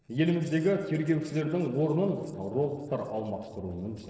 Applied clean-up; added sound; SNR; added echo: neural separator model SepFormer DNS4.